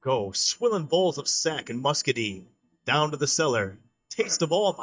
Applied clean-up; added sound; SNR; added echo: neural mask model DeepFilterNet 3.